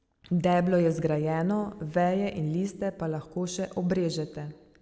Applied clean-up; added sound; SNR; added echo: none; none; none; none.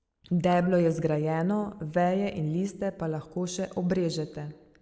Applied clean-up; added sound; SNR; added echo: neural mask model Resemble Enhance denoiser.